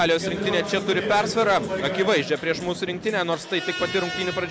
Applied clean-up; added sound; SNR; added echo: none; none; none; none.